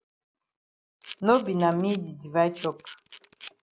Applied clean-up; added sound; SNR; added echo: none; Camera; 19 dB; none.